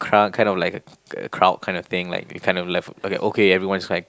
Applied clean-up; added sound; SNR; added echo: none; none; none; none.